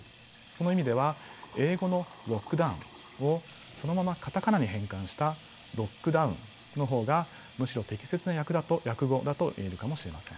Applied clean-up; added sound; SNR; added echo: none; Sink (filling or washing) / Water tap, faucet; 18 dB; none.